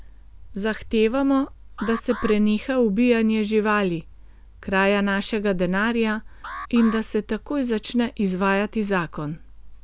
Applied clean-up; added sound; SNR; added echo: none; Alarm; 16 dB; none.